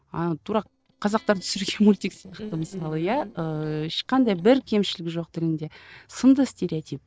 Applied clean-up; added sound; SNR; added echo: neural separator model SepFormer DNS4.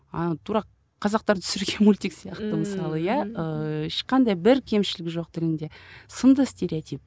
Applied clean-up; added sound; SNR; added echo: none; none; none; none.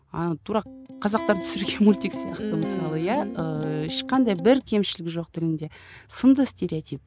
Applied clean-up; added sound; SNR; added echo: none; Electric guitar; 10 dB; none.